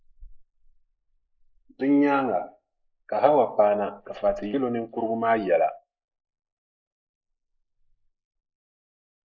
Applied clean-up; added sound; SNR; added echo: neural mask model Resemble Enhance denoiser.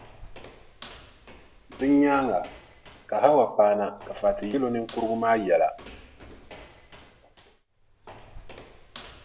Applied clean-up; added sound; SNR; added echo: none; Walk, footsteps; 19 dB; none.